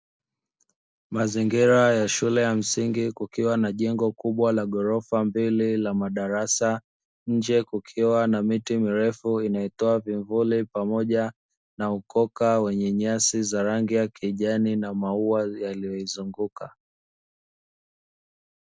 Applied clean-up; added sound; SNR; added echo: none; none; none; none.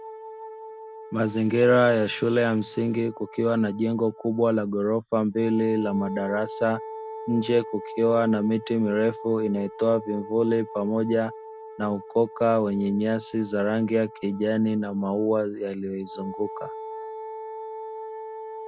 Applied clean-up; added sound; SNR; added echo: none; Wind instrument, woodwind instrument; 14 dB; none.